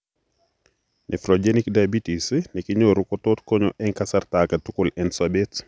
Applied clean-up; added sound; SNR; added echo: none; none; none; none.